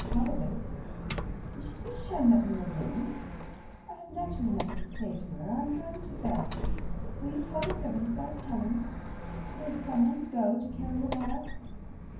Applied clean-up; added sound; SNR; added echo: none; Squeak; 3 dB; reverberation time 0.9 s.